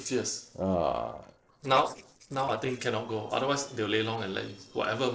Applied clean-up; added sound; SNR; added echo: neural separator model SepFormer DNS4.